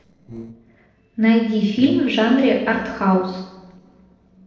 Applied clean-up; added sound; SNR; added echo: neural separator model SepFormer DNS4.